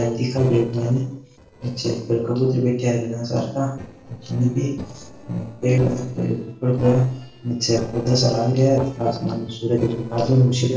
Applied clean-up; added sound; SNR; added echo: neural separator model SepFormer DNS4.